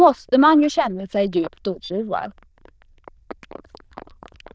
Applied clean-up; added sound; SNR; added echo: neural diffusion model UNIVERSE++.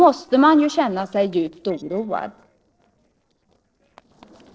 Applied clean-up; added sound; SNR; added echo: neural separator model SepFormer DNS4.